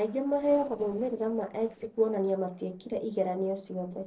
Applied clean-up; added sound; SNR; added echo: neural separator model SepFormer DNS4.